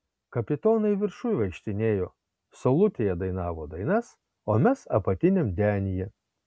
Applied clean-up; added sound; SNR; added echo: none; none; none; none.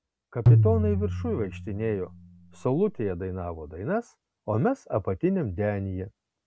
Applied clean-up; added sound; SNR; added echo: none; Tabla; -3 dB; none.